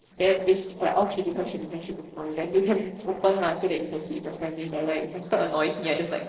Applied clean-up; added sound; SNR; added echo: neural separator model SepFormer DNS4.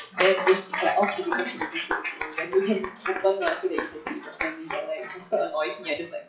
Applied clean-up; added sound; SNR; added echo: classical method WPE with log-MMSE.